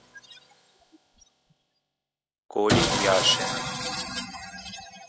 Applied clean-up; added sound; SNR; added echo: classical method spectral subtraction.